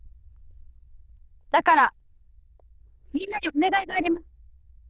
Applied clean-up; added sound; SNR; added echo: neural diffusion model UNIVERSE++.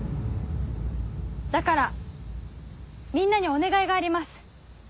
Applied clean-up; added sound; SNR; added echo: none; Explosion; 6 dB; none.